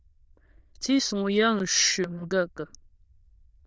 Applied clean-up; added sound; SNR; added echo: neural diffusion model UNIVERSE++.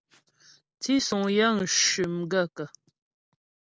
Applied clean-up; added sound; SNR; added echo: none; none; none; none.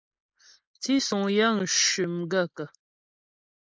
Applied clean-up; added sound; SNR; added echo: neural mask model Resemble Enhance denoiser.